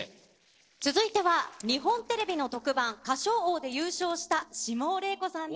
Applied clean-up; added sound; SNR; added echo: neural separator model SepFormer DNS4.